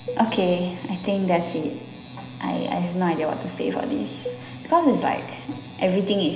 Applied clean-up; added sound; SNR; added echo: none; Cowbell; 17 dB; reverberation time 0.9 s.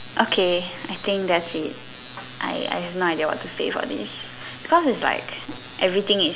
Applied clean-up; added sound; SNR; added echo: none; none; none; none.